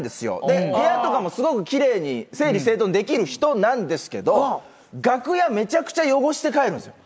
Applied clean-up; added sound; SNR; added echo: none; none; none; none.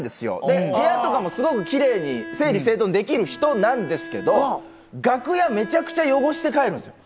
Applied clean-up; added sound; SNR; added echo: none; Bowed string instrument; 16 dB; none.